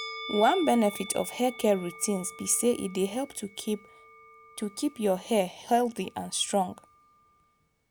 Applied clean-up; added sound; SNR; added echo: none; Musical instrument; 16 dB; none.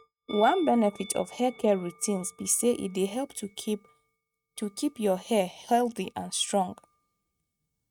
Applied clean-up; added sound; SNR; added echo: neural mask model RNNoise.